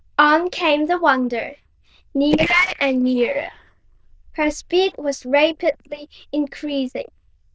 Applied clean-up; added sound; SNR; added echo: neural diffusion model UNIVERSE++.